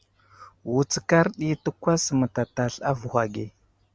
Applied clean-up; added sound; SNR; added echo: none; none; none; none.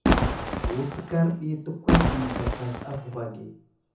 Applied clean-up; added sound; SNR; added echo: none; Fireworks; -4 dB; reverberation time 0.5 s.